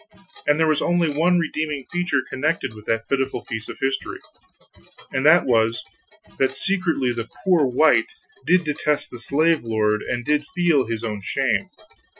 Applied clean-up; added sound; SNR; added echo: classical method Wiener filter.